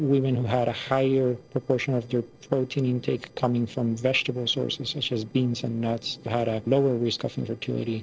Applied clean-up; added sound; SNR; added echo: neural separator model SepFormer DNS4.